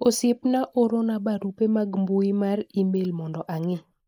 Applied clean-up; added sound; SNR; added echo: neural mask model Resemble Enhance denoiser.